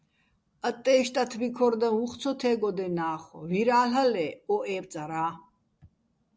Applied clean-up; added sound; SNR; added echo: none; none; none; none.